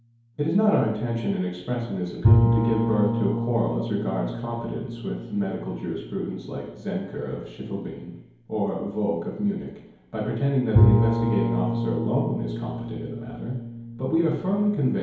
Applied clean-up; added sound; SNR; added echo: none; Bowed string instrument; 0 dB; reverberation time 2.2 s.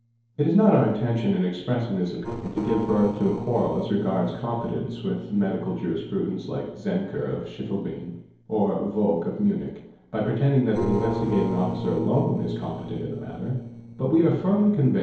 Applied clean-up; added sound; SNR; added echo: neural separator model SepFormer DNS4.